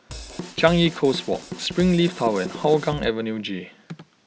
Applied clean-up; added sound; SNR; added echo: none; Drum kit; 12 dB; none.